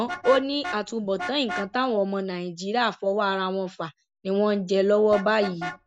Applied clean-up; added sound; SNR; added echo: none; Vehicle horn, car horn, honking; 13 dB; none.